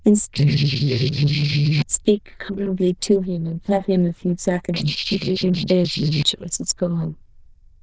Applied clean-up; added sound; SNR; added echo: neural diffusion model UNIVERSE++.